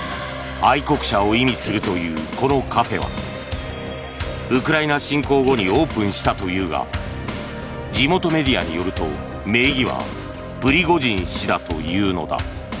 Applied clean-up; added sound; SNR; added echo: none; Gurgling; 17 dB; none.